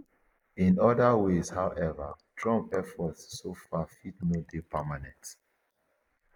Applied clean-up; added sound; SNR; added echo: neural mask model Resemble Enhance denoiser.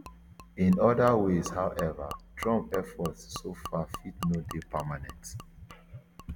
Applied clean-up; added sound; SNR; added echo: none; Gurgling / Liquid; 14 dB; none.